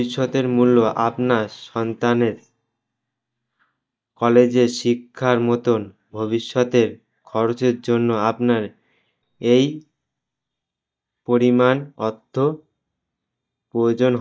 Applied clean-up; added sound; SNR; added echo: neural mask model DeepFilterNet 3.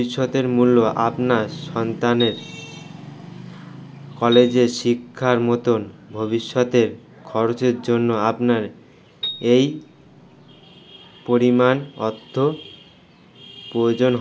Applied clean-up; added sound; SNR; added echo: none; Piano; 14 dB; none.